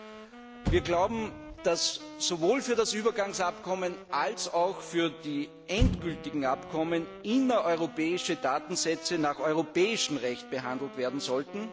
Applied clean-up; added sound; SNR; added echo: none; Motor vehicle (road) + Wind instrument, woodwind instrument; 9 dB; none.